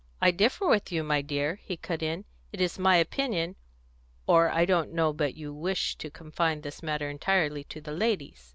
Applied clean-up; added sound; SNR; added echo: none; none; none; none.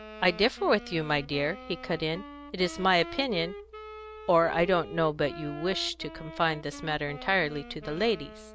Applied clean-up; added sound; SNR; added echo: none; Wind instrument, woodwind instrument; 15 dB; none.